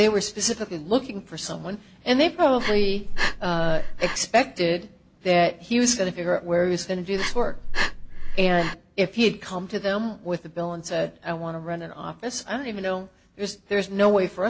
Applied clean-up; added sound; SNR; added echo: none; Breathing; -1 dB; none.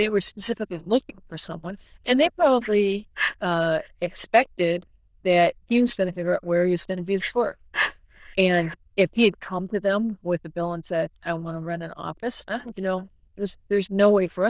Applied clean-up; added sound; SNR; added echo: neural diffusion model UNIVERSE++.